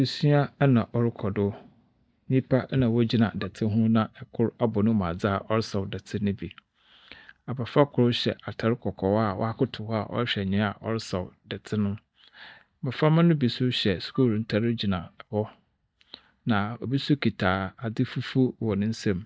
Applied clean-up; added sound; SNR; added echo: neural mask model DeepFilterNet 3.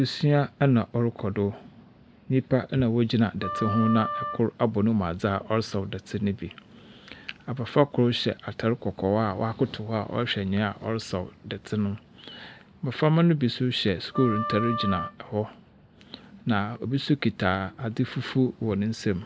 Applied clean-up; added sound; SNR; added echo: none; Wind instrument, woodwind instrument; 7 dB; none.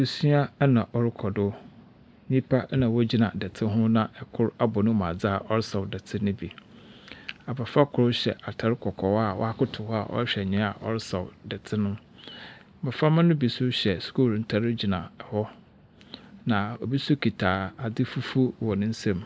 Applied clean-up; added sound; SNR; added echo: none; none; none; none.